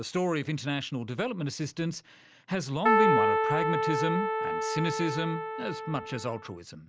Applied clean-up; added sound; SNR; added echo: none; Keyboard (musical); -4 dB; none.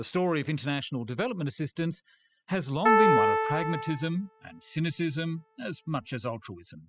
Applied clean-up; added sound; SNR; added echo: classical method spectral subtraction.